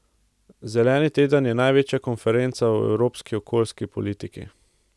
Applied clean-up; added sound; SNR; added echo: none; none; none; none.